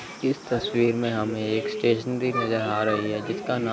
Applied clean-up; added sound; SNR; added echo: none; none; none; none.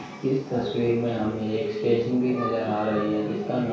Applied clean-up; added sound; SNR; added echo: none; none; none; reverberation time 0.6 s.